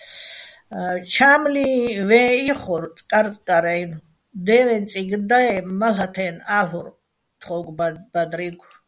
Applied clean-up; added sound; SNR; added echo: none; none; none; none.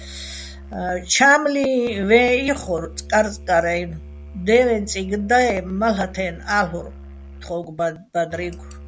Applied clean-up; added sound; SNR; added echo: none; Musical instrument; 17 dB; none.